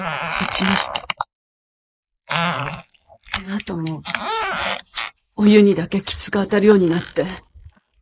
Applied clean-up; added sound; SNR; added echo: neural mask model Resemble Enhance denoiser.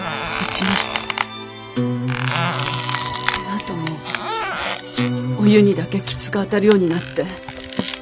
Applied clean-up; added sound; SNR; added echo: none; Squeak + Acoustic guitar; 3 dB; none.